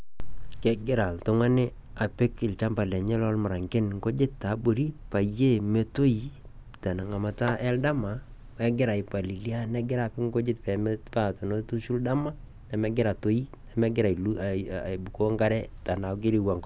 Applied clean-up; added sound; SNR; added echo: none; none; none; none.